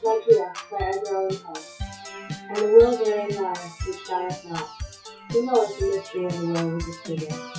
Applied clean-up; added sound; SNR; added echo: classical method WPE with log-MMSE.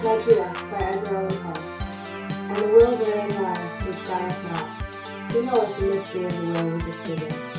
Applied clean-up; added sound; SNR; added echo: none; Organ; 7 dB; reverberation time 0.2 s.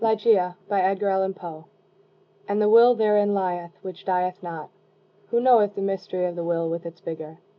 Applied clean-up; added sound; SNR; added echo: none; none; none; none.